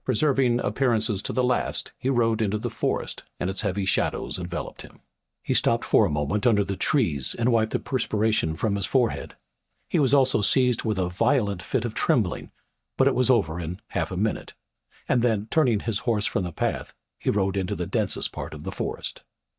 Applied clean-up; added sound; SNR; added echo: neural mask model DeepFilterNet 3.